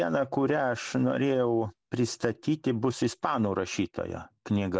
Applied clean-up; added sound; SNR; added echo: none; none; none; none.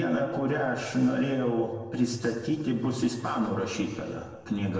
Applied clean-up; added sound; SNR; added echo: none; none; none; reverberation time 1.3 s.